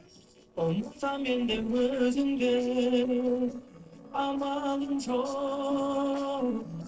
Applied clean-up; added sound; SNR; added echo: neural separator model SepFormer DNS4.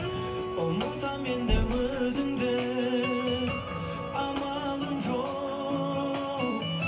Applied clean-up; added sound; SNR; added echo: none; Knock; 7 dB; reverberation time 0.3 s.